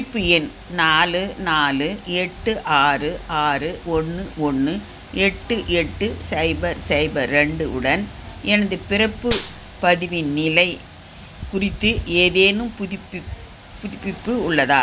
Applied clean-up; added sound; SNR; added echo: none; Gunshot, gunfire; 5 dB; none.